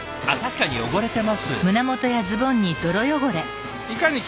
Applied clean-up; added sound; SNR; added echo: none; Trumpet; 13 dB; none.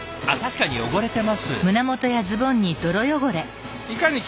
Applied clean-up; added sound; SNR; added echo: none; none; none; none.